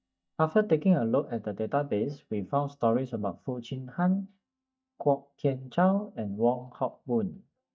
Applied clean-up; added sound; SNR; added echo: neural mask model DeepFilterNet 3.